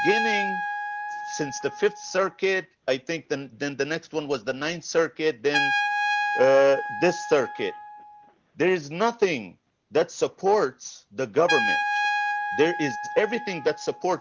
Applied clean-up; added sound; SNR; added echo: none; Trumpet; 5 dB; none.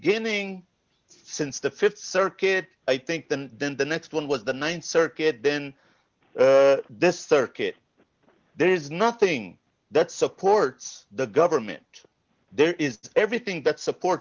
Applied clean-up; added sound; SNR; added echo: none; none; none; none.